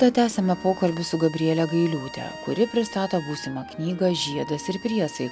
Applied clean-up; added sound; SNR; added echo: none; Bowed string instrument; 19 dB; none.